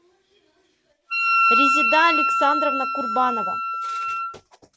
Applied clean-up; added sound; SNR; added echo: none; Wind instrument, woodwind instrument; -5 dB; none.